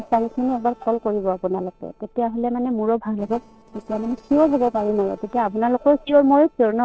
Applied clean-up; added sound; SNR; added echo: neural separator model SepFormer DNS4.